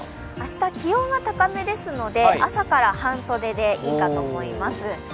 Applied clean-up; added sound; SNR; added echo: none; none; none; none.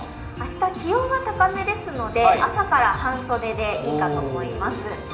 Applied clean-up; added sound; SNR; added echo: none; none; none; reverberation time 1.6 s.